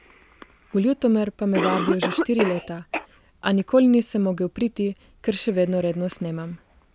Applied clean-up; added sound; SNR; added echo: none; Cough; 9 dB; none.